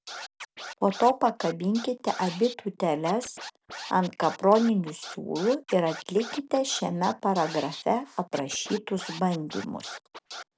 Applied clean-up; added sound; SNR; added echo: none; Scratching (performance technique); 15 dB; none.